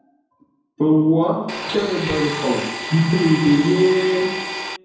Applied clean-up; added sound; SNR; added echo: none; Domestic sounds, home sounds; 8 dB; reverberation time 1.0 s.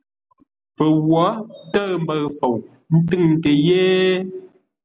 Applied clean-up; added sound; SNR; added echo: none; none; none; none.